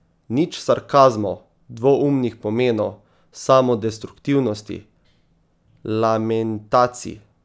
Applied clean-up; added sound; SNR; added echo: none; none; none; none.